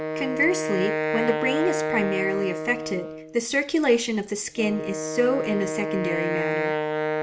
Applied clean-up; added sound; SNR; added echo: none; Wind instrument, woodwind instrument; 2 dB; none.